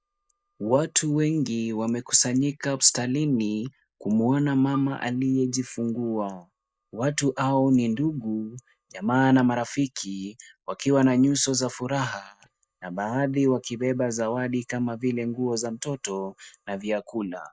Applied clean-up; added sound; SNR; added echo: neural mask model DeepFilterNet 3.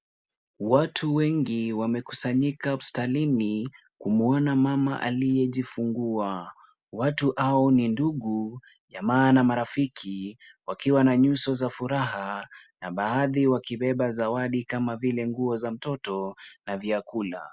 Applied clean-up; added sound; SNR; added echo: none; none; none; none.